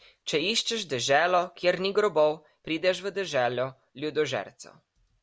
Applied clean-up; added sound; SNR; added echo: none; none; none; none.